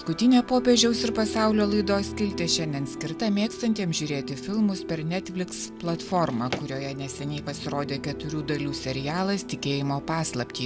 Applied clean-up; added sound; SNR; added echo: none; Drawer open or close; 13 dB; none.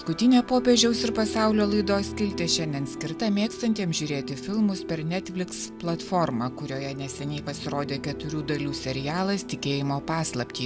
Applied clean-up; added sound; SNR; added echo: none; none; none; none.